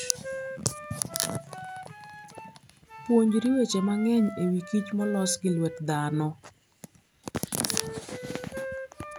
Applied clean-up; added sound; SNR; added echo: none; Wind instrument, woodwind instrument; 12 dB; none.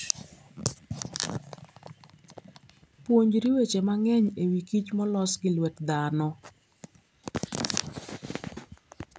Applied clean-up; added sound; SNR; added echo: none; none; none; none.